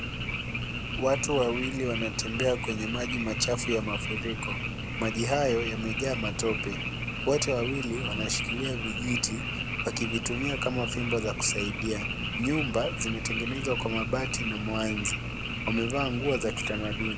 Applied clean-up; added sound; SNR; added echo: none; Frog; 2 dB; none.